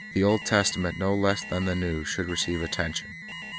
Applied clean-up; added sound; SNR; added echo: none; Alarm; 12 dB; none.